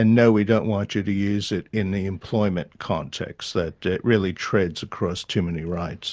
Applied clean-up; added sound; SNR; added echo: none; none; none; none.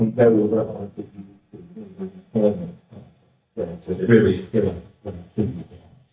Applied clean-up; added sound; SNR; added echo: neural mask model DeepFilterNet 3.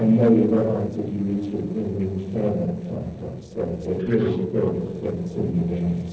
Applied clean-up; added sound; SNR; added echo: neural separator model SepFormer DNS4.